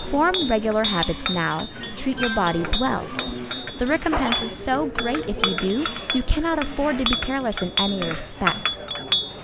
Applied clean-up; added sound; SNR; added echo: none; Chink, clink; 3 dB; none.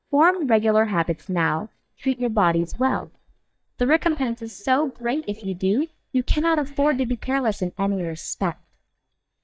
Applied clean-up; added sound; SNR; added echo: neural mask model DeepFilterNet 3.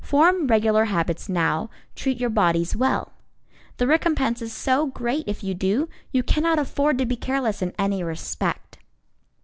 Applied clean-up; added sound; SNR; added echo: none; none; none; none.